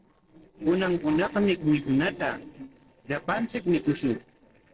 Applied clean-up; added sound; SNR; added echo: neural separator model SepFormer DNS4.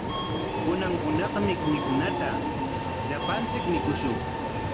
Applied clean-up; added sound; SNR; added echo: none; Subway, metro, underground; -2 dB; none.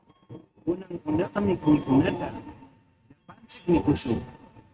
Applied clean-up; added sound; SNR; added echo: neural mask model RNNoise.